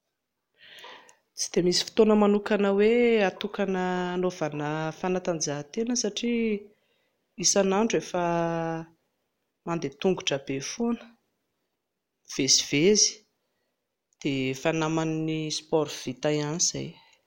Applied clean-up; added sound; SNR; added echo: none; none; none; none.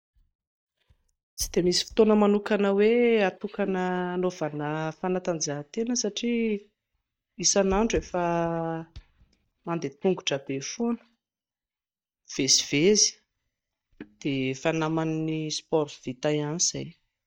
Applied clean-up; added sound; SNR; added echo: neural mask model DeepFilterNet 3.